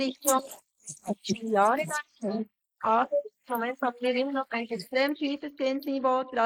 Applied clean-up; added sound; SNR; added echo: neural mask model Resemble Enhance denoiser.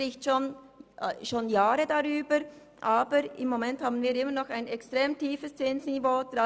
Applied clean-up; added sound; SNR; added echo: none; none; none; none.